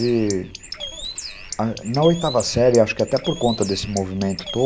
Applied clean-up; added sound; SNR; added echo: none; Bird; 12 dB; none.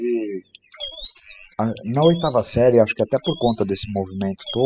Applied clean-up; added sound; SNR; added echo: classical method spectral subtraction.